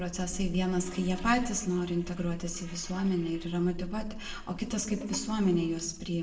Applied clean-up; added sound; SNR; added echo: none; Toilet flush / Gurgling; 18 dB; reverberation time 0.6 s.